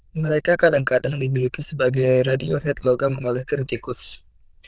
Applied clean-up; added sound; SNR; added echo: neural diffusion model UNIVERSE++.